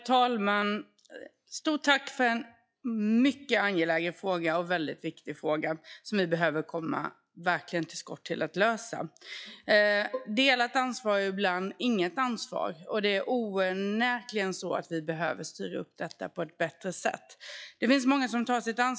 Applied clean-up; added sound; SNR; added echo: classical method log-MMSE.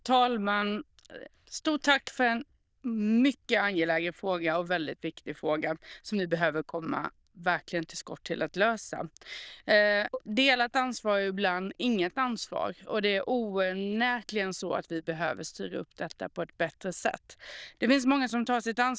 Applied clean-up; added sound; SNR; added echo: neural diffusion model UNIVERSE++.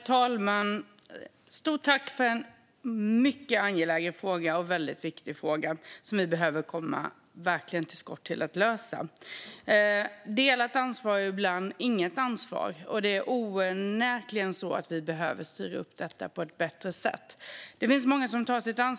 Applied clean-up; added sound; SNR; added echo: none; none; none; none.